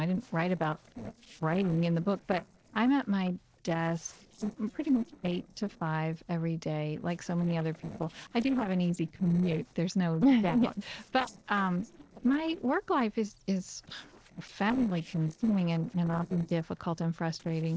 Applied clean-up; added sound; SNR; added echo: neural separator model SepFormer DNS4.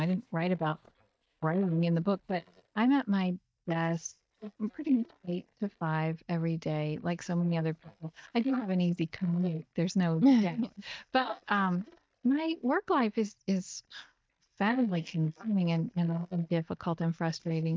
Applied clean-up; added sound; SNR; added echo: neural mask model DeepFilterNet 3.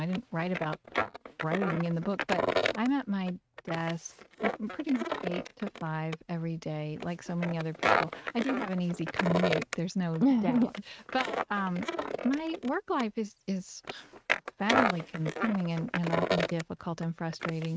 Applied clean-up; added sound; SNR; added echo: neural mask model RNNoise.